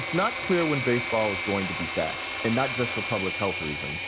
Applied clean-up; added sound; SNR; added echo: none; Engine / Mechanisms; 3 dB; none.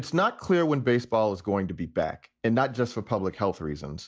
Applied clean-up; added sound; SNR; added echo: none; none; none; none.